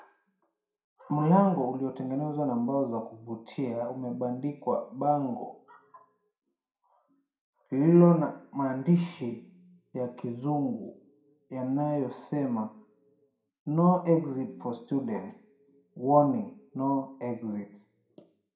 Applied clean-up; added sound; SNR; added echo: none; none; none; reverberation time 0.5 s.